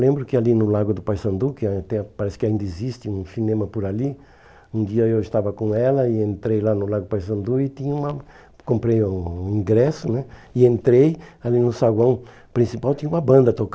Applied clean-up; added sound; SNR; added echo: none; none; none; none.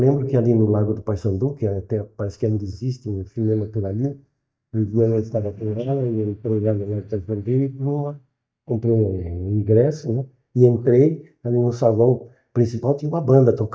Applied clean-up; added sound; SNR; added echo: neural mask model DeepFilterNet 3.